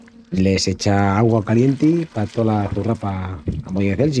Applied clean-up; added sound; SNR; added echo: neural mask model RNNoise.